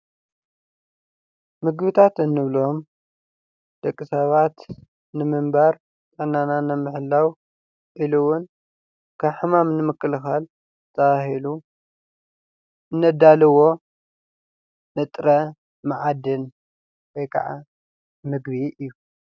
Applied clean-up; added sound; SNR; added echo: none; none; none; none.